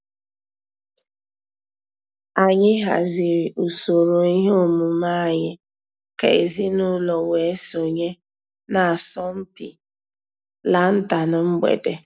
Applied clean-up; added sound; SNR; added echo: none; none; none; none.